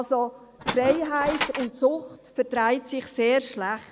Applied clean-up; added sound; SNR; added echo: none; Tools; 5 dB; none.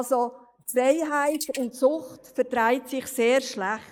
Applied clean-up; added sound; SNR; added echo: neural mask model Resemble Enhance denoiser.